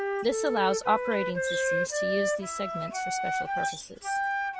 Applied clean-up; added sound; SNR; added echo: none; Wind instrument, woodwind instrument; -2 dB; none.